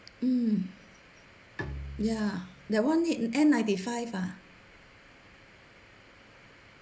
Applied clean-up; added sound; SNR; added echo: none; Bowed string instrument; 14 dB; none.